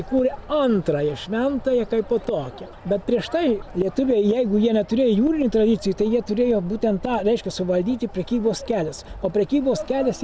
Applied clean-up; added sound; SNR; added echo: none; none; none; none.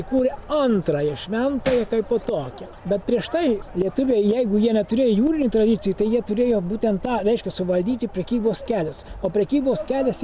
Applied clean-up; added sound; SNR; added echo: none; Hammer; 12 dB; none.